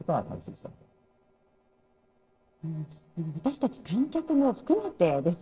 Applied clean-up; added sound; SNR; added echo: neural separator model SepFormer DNS4.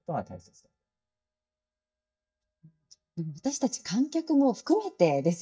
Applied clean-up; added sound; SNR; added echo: neural mask model DeepFilterNet 3.